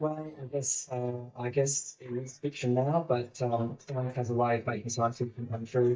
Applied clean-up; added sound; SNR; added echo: neural mask model DeepFilterNet 3.